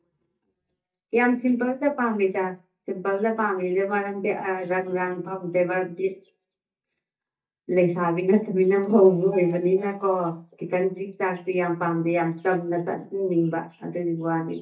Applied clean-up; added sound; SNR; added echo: neural mask model DeepFilterNet 3.